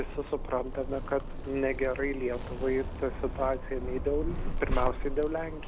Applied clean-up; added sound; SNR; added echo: none; Zipper (clothing); 2 dB; none.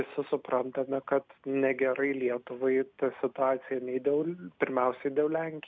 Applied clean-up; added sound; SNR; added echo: none; none; none; none.